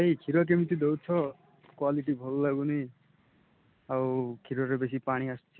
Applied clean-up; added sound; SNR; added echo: none; none; none; none.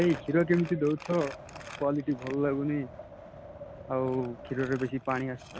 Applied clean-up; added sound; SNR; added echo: none; Wind + Crumpling, crinkling; 14 dB; none.